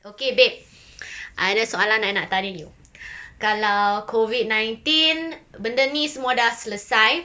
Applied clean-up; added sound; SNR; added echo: none; none; none; none.